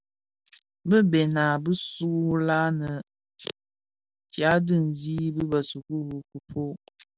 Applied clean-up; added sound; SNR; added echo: none; none; none; none.